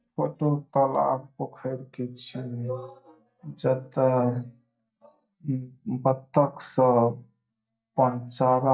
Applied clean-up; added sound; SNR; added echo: neural mask model DeepFilterNet 3.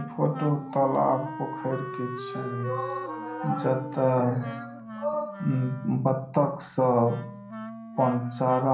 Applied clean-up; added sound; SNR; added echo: none; Wind instrument, woodwind instrument; 11 dB; reverberation time 0.6 s.